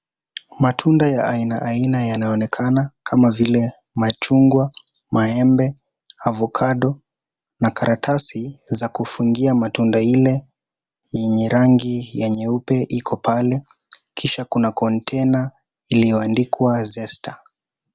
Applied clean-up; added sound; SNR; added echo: none; none; none; none.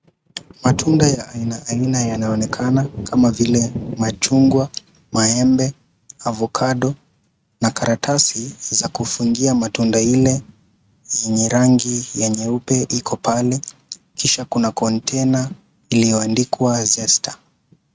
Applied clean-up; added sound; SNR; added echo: neural mask model RNNoise.